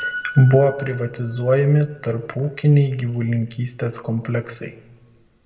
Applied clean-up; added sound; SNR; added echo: none; Piano; 17 dB; reverberation time 1.1 s.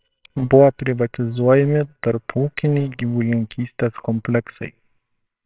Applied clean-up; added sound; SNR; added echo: neural separator model SepFormer WHAMR!.